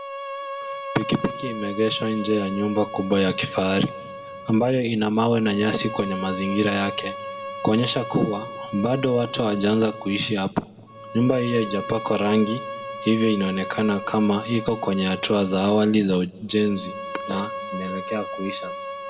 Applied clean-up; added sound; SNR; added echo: none; Bowed string instrument; 11 dB; reverberation time 1.8 s.